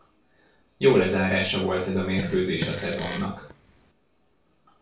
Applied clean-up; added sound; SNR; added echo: none; Fart; 8 dB; reverberation time 0.3 s.